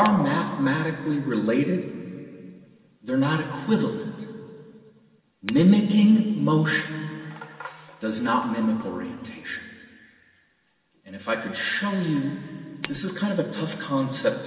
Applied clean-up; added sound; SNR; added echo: none; Shatter; 19 dB; reverberation time 2.5 s.